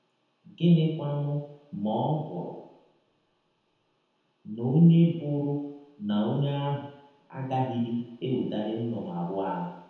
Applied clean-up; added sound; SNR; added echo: none; none; none; reverberation time 0.9 s.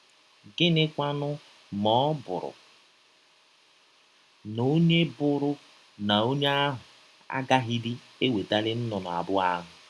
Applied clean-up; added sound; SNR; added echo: none; none; none; none.